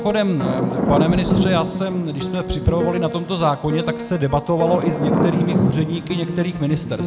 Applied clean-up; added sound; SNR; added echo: none; Thunder / Rain + Piano; 1 dB; none.